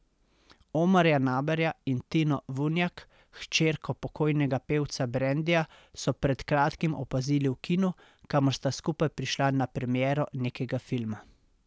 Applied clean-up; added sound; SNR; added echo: none; none; none; none.